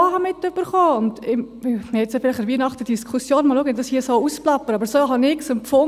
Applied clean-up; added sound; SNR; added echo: none; none; none; none.